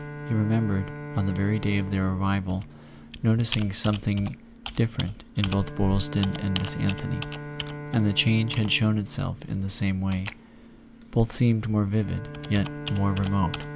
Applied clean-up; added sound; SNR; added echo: none; Computer keyboard + Bowed string instrument; 11 dB; none.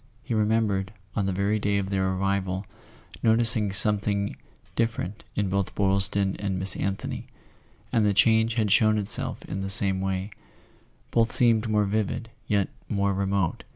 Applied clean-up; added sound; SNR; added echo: none; none; none; none.